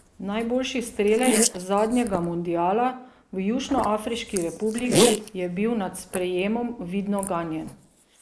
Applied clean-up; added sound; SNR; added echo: neural mask model Resemble Enhance denoiser.